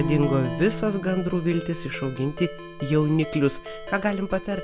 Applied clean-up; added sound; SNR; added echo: none; Ringtone + Bowed string instrument; 9 dB; none.